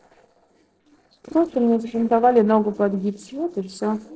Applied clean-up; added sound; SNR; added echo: neural separator model SepFormer DNS4.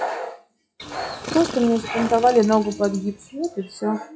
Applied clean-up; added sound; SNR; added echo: classical method WPE with log-MMSE.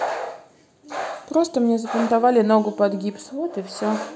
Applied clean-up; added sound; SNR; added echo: none; none; none; none.